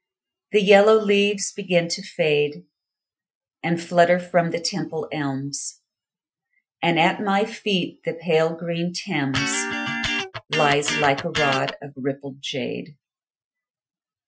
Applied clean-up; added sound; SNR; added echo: classical method Wiener filter.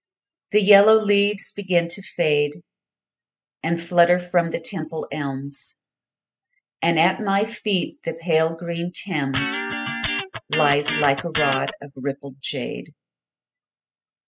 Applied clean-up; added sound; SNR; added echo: classical method spectral subtraction.